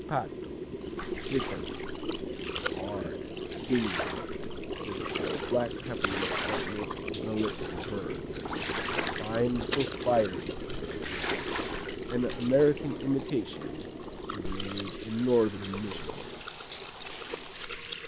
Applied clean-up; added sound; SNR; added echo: none; Gurgling; 1 dB; none.